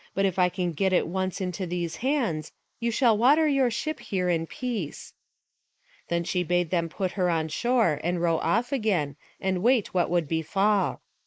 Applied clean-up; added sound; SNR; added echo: neural mask model Resemble Enhance denoiser.